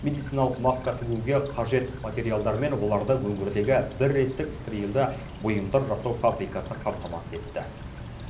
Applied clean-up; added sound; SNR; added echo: none; Stream / Trickle, dribble; 12 dB; reverberation time 0.5 s.